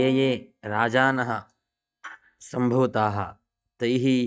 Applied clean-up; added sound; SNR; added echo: neural mask model DeepFilterNet 3.